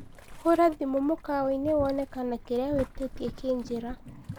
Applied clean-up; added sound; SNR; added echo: none; Boiling; 14 dB; none.